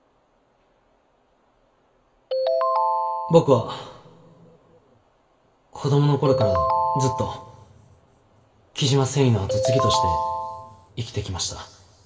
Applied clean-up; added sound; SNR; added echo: none; Ringtone; -1 dB; reverberation time 2.7 s.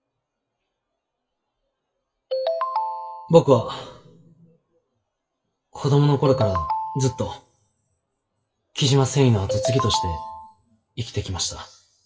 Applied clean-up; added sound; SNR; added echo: classical method WPE with log-MMSE.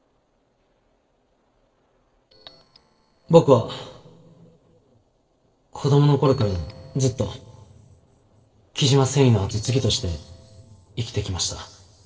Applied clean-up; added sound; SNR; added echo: neural separator model SepFormer DNS4.